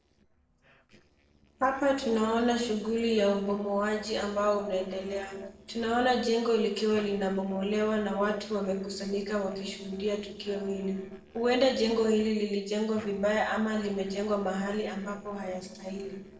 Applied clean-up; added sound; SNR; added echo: neural separator model SepFormer DNS4.